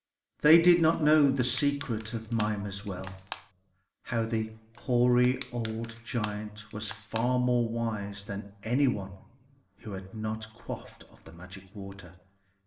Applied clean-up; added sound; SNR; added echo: none; Crushing; 15 dB; reverberation time 0.6 s.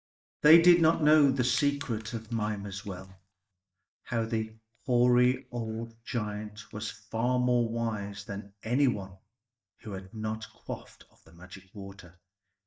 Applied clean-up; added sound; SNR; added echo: neural mask model DeepFilterNet 3.